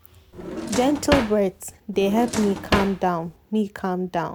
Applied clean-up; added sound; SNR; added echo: none; Drawer open or close; 5 dB; none.